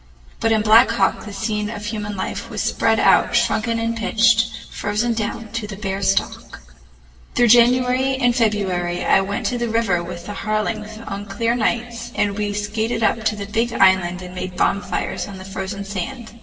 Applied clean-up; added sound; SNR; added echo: none; none; none; reverberation time 1.4 s.